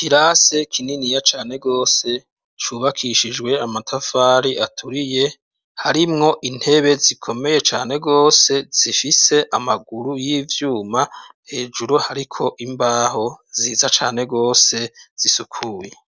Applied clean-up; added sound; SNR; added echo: none; none; none; none.